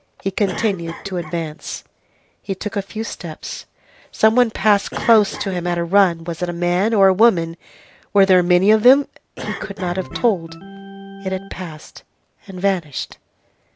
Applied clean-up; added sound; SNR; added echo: none; Cough + Organ; 17 dB; none.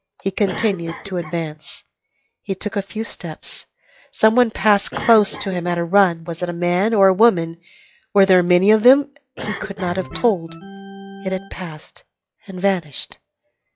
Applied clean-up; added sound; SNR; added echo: classical method log-MMSE.